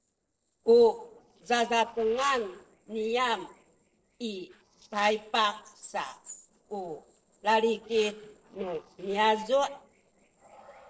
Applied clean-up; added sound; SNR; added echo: neural separator model SepFormer DNS4.